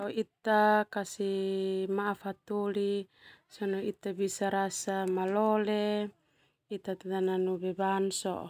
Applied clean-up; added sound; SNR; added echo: none; none; none; none.